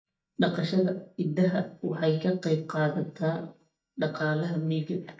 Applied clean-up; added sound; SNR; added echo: neural mask model DeepFilterNet 3.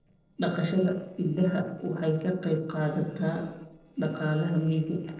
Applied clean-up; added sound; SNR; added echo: neural separator model SepFormer DNS4.